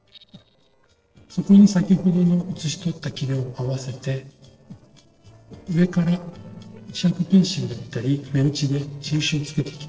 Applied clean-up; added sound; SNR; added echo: neural separator model SepFormer DNS4.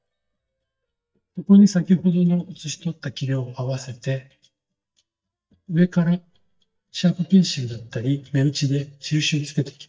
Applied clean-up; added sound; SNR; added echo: neural mask model DeepFilterNet 3.